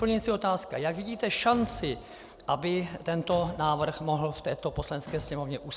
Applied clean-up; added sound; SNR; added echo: none; Thump, thud; 18 dB; none.